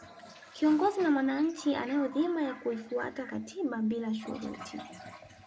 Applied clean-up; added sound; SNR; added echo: none; Toilet flush; 18 dB; none.